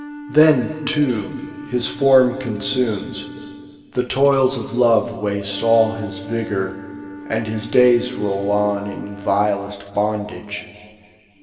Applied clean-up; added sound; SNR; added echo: none; Wind instrument, woodwind instrument; 16 dB; reverberation time 2.3 s.